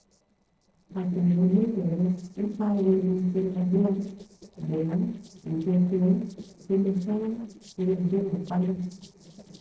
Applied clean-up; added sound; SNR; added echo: neural separator model SepFormer DNS4.